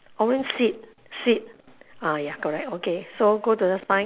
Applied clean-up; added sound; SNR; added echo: none; none; none; none.